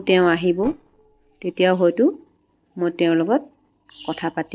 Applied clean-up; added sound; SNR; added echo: neural separator model SepFormer DNS4.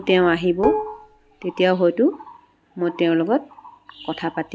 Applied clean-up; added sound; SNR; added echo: none; Dishes, pots, and pans; 5 dB; none.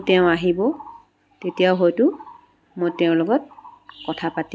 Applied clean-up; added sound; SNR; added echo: none; none; none; none.